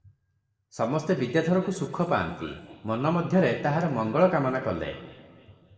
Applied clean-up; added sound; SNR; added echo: none; none; none; reverberation time 1.4 s.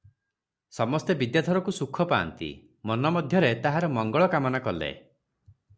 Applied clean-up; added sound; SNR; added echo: none; none; none; none.